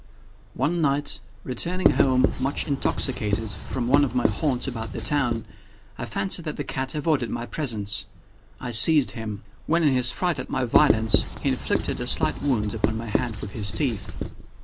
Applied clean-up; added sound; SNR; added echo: none; Writing; 1 dB; none.